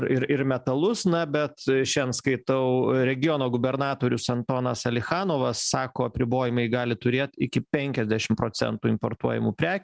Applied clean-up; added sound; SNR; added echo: none; none; none; none.